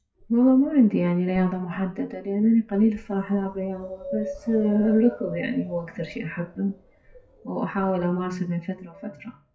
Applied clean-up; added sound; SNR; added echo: classical method WPE with log-MMSE.